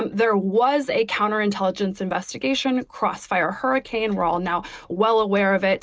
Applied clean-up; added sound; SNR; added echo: none; none; none; none.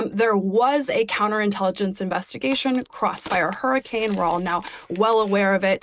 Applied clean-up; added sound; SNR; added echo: neural mask model RNNoise.